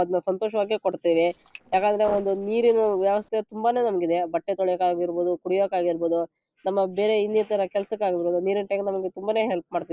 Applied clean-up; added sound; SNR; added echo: neural separator model SepFormer DNS4.